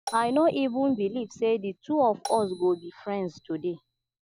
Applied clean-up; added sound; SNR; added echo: none; Marimba, xylophone; 19 dB; none.